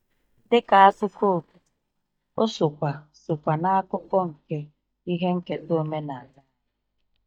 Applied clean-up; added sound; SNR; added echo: neural mask model DeepFilterNet 3.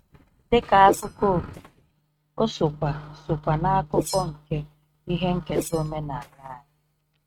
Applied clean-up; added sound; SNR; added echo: neural mask model RNNoise.